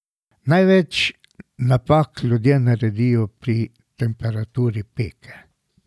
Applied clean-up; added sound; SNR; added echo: none; none; none; none.